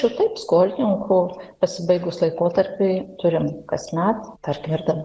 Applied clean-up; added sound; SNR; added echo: none; none; none; none.